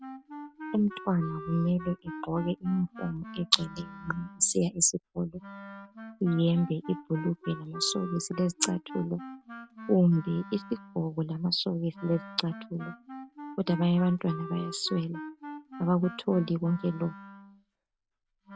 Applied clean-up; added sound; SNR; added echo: none; Wind instrument, woodwind instrument; 14 dB; none.